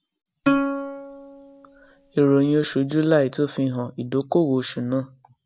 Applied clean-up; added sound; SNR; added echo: none; Plucked string instrument; 5 dB; none.